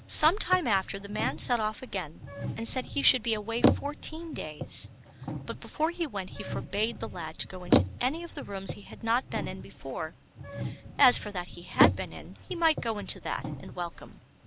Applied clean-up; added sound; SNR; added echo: none; Bicycle; 2 dB; none.